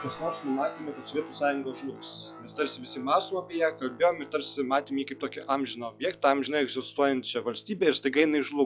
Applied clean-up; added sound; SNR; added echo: classical method log-MMSE.